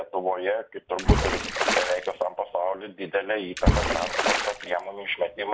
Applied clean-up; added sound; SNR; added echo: none; Water / Splash, splatter; -2 dB; none.